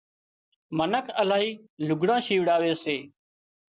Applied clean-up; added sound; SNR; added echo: none; none; none; none.